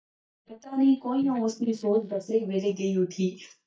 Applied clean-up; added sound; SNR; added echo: neural mask model DeepFilterNet 3.